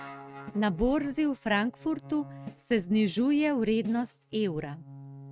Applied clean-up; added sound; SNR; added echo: neural mask model RNNoise.